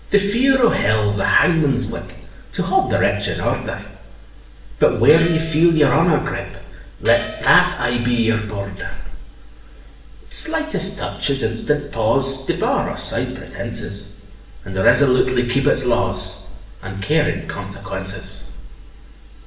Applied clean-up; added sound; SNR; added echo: none; Gong; 15 dB; reverberation time 0.8 s.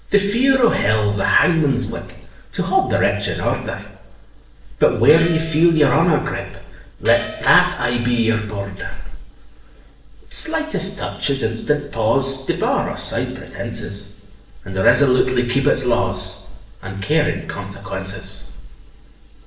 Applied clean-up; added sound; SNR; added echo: neural separator model SepFormer DNS4.